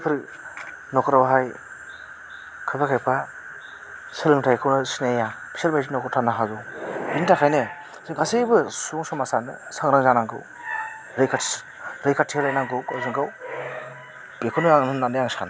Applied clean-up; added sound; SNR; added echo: none; none; none; none.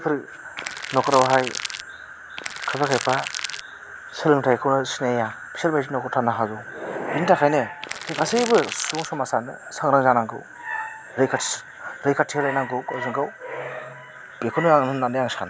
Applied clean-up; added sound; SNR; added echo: none; Crackle; 9 dB; none.